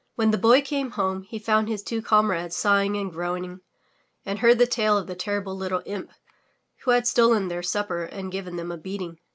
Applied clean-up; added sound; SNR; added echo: none; none; none; none.